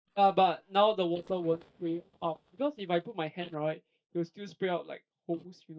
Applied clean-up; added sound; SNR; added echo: neural mask model DeepFilterNet 3.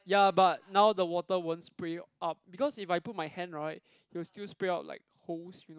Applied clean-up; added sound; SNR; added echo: none; none; none; none.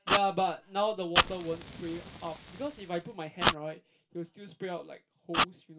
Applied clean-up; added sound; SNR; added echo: none; Fire; -2 dB; reverberation time 0.2 s.